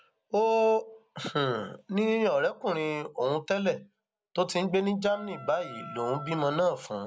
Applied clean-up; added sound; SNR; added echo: none; Wind instrument, woodwind instrument; 15 dB; none.